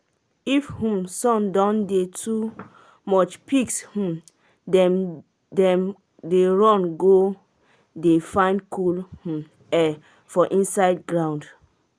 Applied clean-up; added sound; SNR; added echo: none; none; none; none.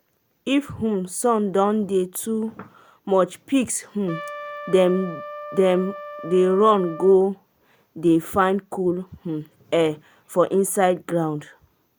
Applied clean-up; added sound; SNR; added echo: none; Trumpet; 13 dB; none.